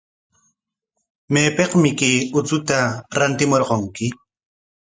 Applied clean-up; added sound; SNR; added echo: none; none; none; none.